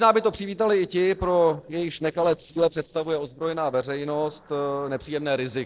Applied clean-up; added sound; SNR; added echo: neural separator model SepFormer DNS4.